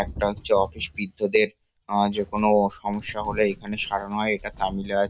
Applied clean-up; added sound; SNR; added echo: none; Cat; 17 dB; none.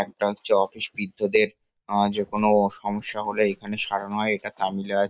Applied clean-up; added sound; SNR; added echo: neural mask model Resemble Enhance denoiser.